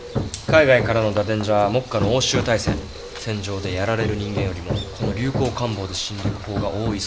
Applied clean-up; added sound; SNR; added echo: none; Hammer; 6 dB; none.